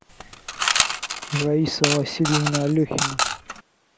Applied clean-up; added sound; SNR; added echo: none; Coin (dropping) / Mechanisms; 1 dB; none.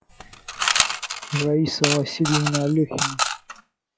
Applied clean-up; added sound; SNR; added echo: classical method log-MMSE.